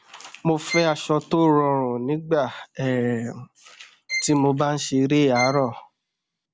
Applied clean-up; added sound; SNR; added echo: none; Bowed string instrument; 11 dB; none.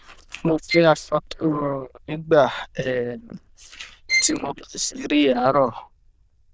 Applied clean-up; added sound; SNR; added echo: neural diffusion model UNIVERSE++.